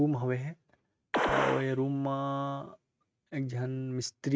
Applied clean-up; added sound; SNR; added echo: neural mask model RNNoise.